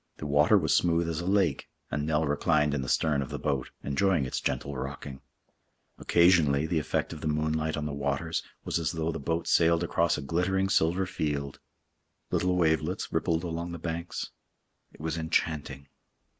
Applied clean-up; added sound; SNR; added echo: none; none; none; none.